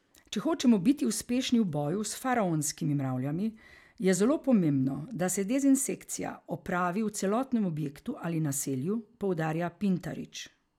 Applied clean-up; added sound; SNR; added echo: none; none; none; none.